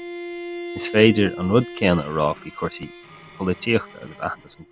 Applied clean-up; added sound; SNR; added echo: none; Bowed string instrument; 13 dB; none.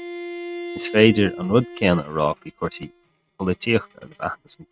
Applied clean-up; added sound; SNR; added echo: neural mask model RNNoise.